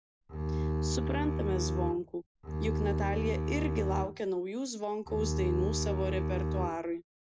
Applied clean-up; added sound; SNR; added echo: none; Bowed string instrument; -3 dB; none.